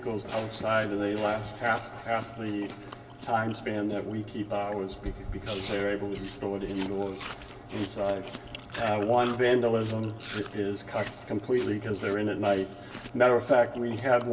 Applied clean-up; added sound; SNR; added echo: none; Chewing, mastication; 17 dB; reverberation time 0.2 s.